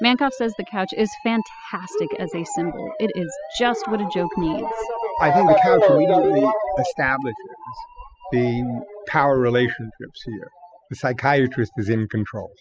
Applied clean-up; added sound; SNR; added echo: classical method spectral subtraction.